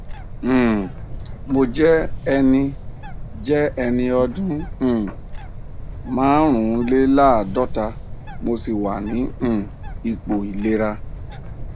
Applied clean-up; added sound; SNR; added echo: none; Bird; 9 dB; none.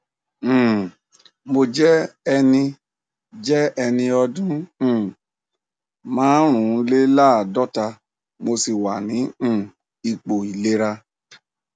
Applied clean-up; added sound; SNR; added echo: none; none; none; none.